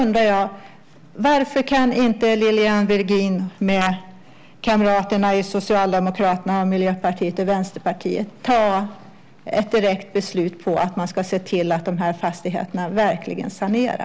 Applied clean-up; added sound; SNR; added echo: none; none; none; none.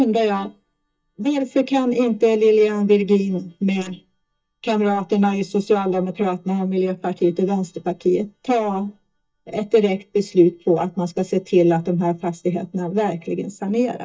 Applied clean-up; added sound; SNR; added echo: neural mask model DeepFilterNet 3.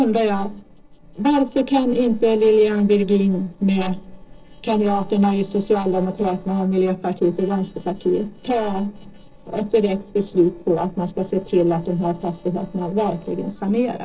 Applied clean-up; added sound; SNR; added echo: neural separator model SepFormer DNS4.